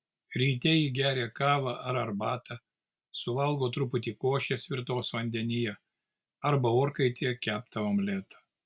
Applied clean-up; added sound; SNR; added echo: none; none; none; none.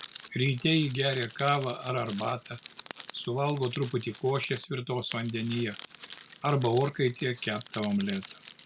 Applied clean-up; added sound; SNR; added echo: none; Crackle; 17 dB; none.